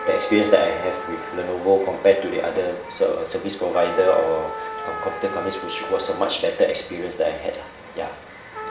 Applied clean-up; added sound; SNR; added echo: none; Trumpet; 13 dB; reverberation time 1.7 s.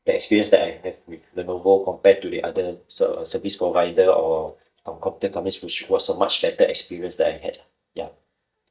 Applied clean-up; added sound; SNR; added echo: neural mask model DeepFilterNet 3.